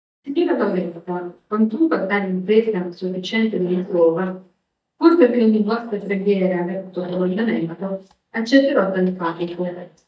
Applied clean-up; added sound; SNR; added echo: neural mask model DeepFilterNet 3.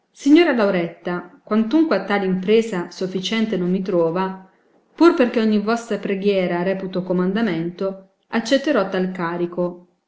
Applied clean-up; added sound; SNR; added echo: none; none; none; none.